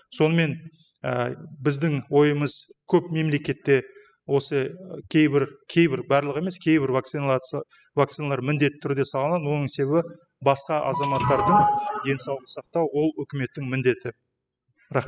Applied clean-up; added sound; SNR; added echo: classical method spectral subtraction.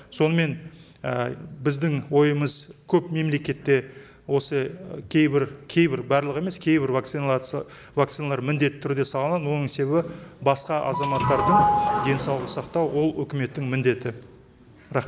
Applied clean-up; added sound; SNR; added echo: none; Sliding door / Doorbell; -1 dB; none.